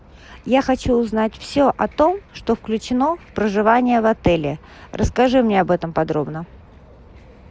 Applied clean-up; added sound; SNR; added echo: none; none; none; none.